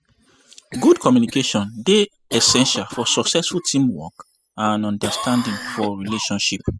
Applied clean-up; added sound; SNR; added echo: classical method spectral subtraction.